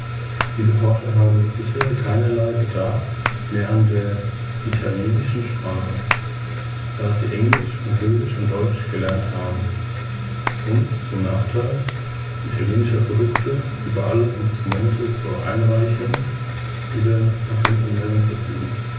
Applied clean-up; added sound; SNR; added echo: none; Hands; 13 dB; reverberation time 0.4 s.